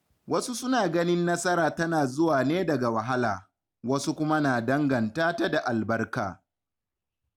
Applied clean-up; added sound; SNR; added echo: none; none; none; none.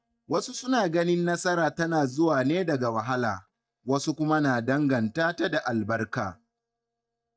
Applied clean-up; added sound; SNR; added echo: neural mask model DeepFilterNet 3.